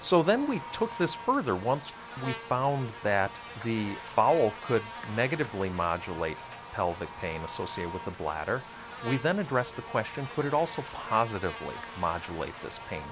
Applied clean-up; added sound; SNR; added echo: none; Buzz; 12 dB; none.